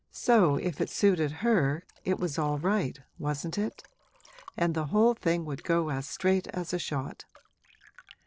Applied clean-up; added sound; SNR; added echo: neural separator model SepFormer DNS4.